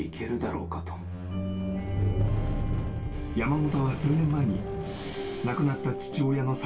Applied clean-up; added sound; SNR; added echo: none; Squeak; 2 dB; reverberation time 0.2 s.